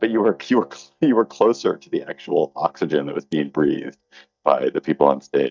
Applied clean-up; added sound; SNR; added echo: neural mask model DeepFilterNet 3.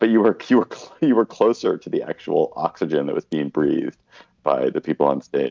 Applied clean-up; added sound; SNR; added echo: none; none; none; none.